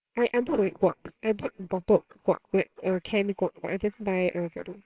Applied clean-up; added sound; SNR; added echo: neural separator model SepFormer WHAMR!.